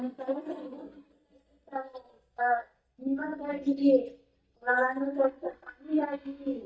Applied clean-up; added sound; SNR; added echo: neural mask model DeepFilterNet 3.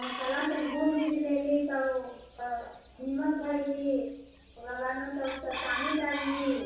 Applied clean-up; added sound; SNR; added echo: none; Chicken, rooster; 11 dB; reverberation time 0.7 s.